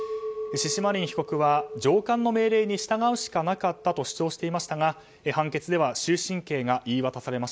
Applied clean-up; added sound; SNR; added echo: none; Chink, clink; 14 dB; none.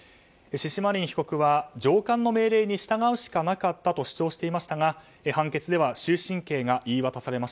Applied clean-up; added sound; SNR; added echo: none; none; none; none.